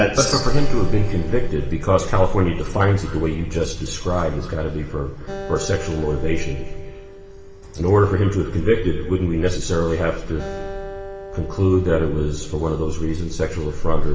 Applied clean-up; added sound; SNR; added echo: none; Acoustic guitar; 18 dB; reverberation time 2.2 s.